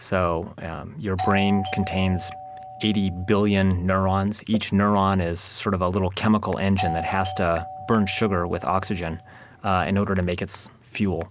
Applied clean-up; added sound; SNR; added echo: none; Doorbell; 11 dB; none.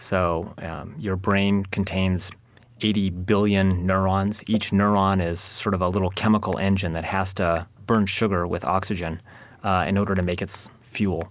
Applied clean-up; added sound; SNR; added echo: none; none; none; none.